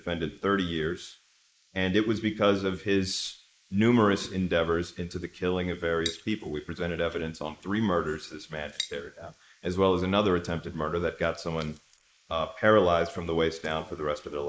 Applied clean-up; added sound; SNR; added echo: neural mask model Resemble Enhance denoiser.